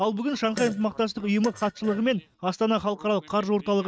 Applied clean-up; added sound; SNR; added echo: neural mask model RNNoise.